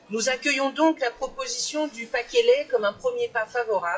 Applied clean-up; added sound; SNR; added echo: classical method WPE with log-MMSE.